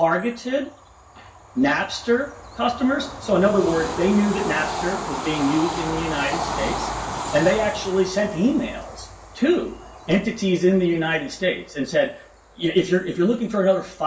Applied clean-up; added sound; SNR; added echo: none; Train / Bird vocalization, bird call, bird song; 10 dB; reverberation time 0.2 s.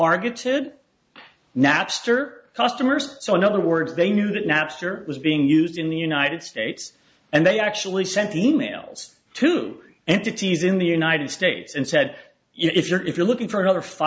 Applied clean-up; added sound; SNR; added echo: none; none; none; none.